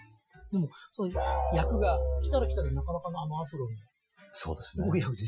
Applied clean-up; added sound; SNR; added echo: classical method Wiener filter.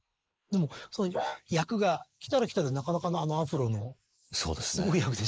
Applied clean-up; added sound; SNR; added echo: neural mask model Resemble Enhance denoiser.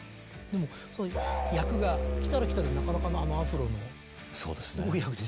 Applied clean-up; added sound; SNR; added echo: none; Musical instrument; -2 dB; none.